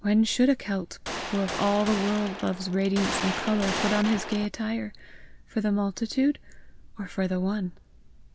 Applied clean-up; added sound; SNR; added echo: none; Gunshot, gunfire; 5 dB; none.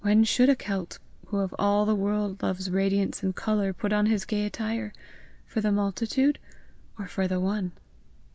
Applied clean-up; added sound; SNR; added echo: none; none; none; none.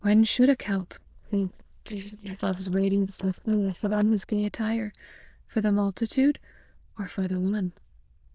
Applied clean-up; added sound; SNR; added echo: neural diffusion model UNIVERSE++.